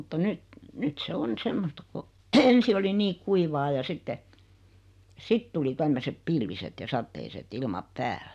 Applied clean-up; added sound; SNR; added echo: none; none; none; none.